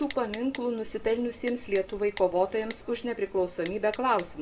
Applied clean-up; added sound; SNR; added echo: none; Typing; 18 dB; reverberation time 0.4 s.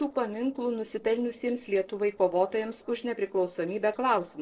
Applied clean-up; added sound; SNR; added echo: neural separator model SepFormer DNS4.